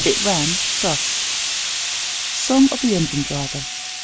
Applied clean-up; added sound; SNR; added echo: none; Explosion; 1 dB; none.